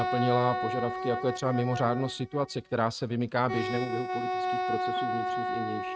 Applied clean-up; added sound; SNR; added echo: neural mask model RNNoise.